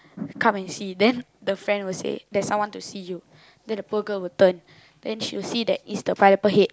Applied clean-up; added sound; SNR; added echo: none; none; none; none.